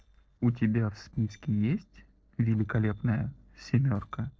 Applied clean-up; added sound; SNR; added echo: neural separator model SepFormer DNS4.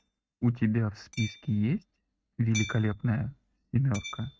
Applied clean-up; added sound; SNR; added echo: neural mask model RNNoise.